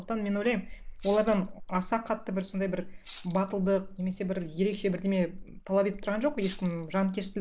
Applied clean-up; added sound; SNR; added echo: neural mask model Resemble Enhance denoiser.